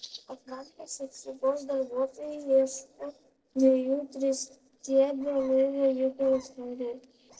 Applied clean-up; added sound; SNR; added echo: neural separator model SepFormer DNS4.